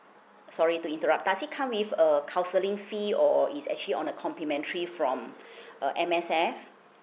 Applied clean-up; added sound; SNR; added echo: none; none; none; none.